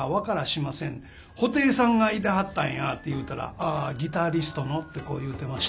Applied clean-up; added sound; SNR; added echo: none; none; none; none.